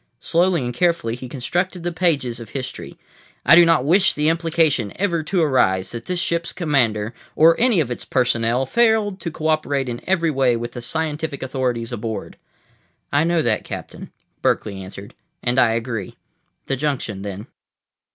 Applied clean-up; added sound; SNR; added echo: none; none; none; none.